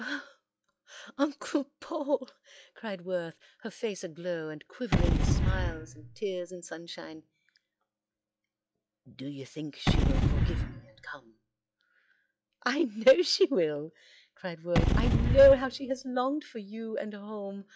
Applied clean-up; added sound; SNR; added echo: classical method log-MMSE.